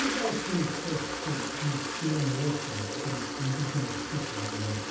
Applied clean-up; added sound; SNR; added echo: none; Toilet flush; 1 dB; reverberation time 0.6 s.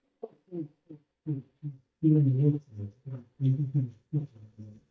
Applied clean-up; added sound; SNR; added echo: neural mask model DeepFilterNet 3.